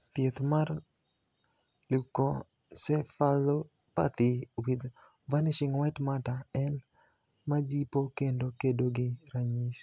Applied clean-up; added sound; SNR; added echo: none; none; none; none.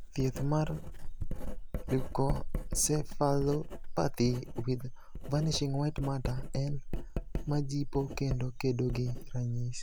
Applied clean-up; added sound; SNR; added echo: none; Writing; 3 dB; none.